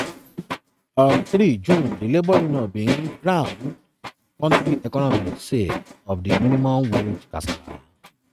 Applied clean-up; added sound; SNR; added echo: neural mask model RNNoise.